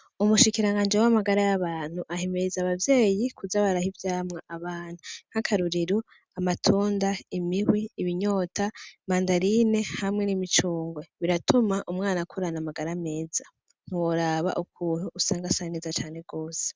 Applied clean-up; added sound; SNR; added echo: none; none; none; none.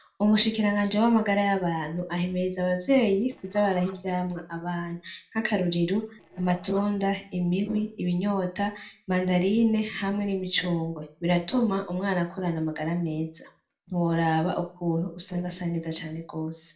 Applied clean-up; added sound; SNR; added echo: neural separator model SepFormer DNS4.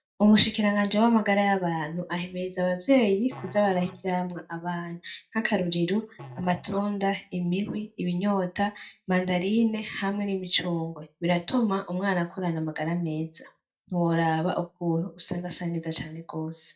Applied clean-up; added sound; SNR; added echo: neural mask model DeepFilterNet 3.